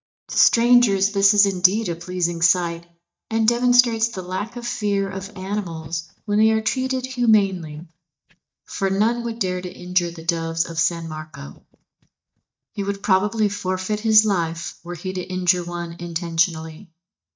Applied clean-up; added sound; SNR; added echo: neural mask model DeepFilterNet 3.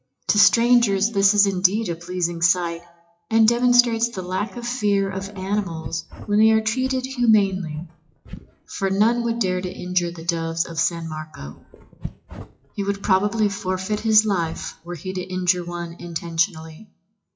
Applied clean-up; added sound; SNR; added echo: classical method WPE with log-MMSE.